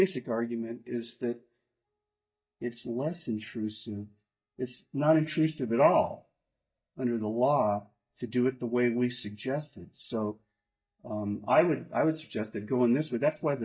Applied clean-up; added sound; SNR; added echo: neural mask model DeepFilterNet 3.